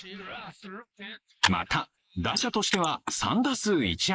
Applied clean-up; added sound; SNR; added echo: neural mask model Resemble Enhance denoiser.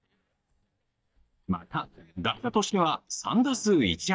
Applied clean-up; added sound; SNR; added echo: neural mask model DeepFilterNet 3.